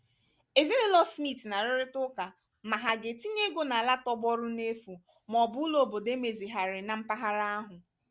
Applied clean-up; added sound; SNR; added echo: none; none; none; none.